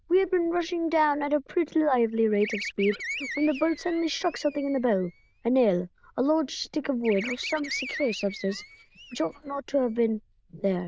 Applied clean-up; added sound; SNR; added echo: neural diffusion model UNIVERSE++.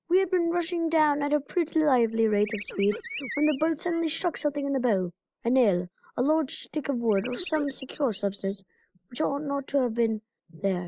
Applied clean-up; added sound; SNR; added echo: neural mask model Resemble Enhance denoiser.